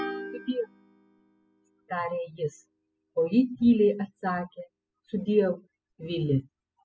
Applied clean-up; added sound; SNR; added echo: classical method spectral subtraction.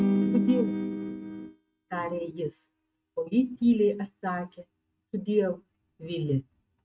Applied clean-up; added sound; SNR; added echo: neural mask model RNNoise.